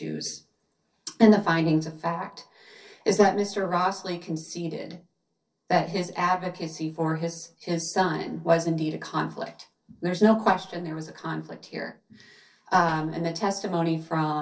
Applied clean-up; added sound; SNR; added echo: neural separator model SepFormer DNS4.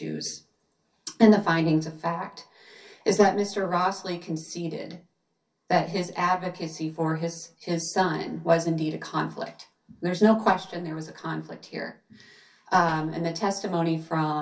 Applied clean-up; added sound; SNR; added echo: none; Hammer; 20 dB; reverberation time 0.3 s.